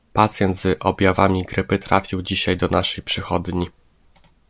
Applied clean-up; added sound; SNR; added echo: none; none; none; none.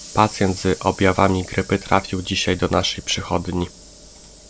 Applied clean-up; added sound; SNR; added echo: none; Sliding door / Hiss; 19 dB; none.